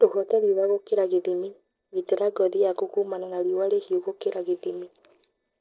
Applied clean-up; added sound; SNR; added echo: neural separator model SepFormer DNS4.